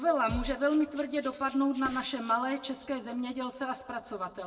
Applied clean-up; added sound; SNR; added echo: none; Drum kit; 11 dB; reverberation time 1.2 s.